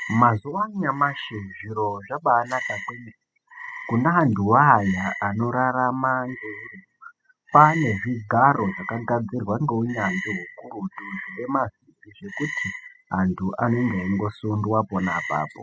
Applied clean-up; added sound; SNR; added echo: classical method spectral subtraction.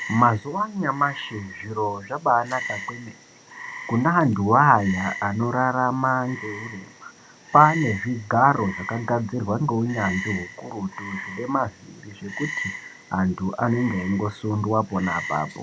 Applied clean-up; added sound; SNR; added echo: none; Frog; 13 dB; none.